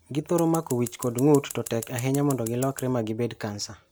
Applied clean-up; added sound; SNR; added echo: none; Scissors; 15 dB; none.